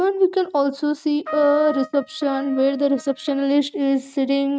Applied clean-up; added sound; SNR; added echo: neural mask model RNNoise.